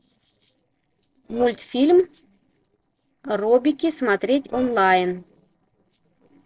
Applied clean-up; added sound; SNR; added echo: neural separator model SepFormer DNS4.